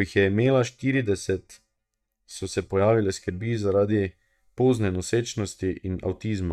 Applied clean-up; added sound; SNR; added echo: neural mask model DeepFilterNet 3.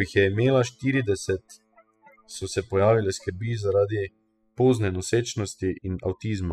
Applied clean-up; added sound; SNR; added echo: classical method spectral subtraction.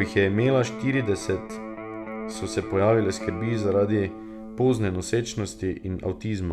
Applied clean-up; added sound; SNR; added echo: none; Electric guitar; 11 dB; none.